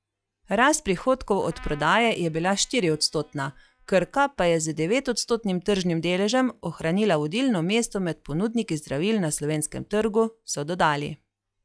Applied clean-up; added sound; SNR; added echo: classical method log-MMSE.